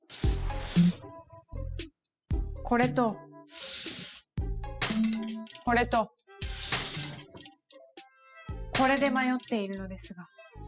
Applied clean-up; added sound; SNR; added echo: classical method spectral subtraction.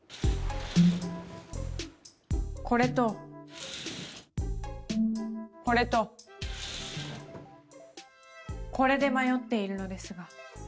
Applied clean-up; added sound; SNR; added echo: none; none; none; none.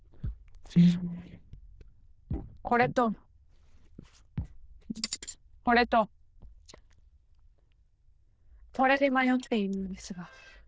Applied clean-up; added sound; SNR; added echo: neural diffusion model UNIVERSE++.